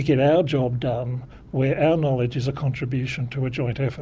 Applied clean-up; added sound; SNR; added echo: none; none; none; none.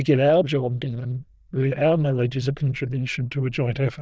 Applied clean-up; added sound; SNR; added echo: neural diffusion model UNIVERSE++.